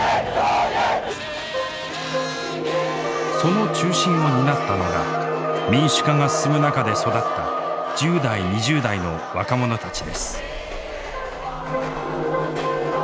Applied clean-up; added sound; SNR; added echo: none; none; none; none.